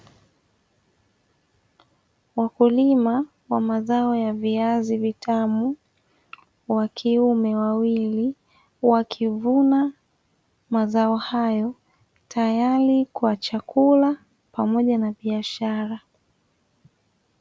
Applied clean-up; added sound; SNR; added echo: none; none; none; none.